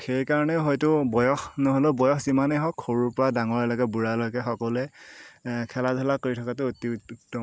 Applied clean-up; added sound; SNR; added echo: none; none; none; none.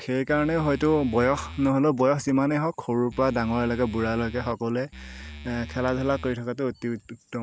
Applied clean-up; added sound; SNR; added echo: none; Musical instrument; 15 dB; none.